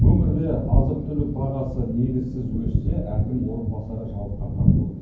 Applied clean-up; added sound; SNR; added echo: none; Thunder; -4 dB; reverberation time 0.9 s.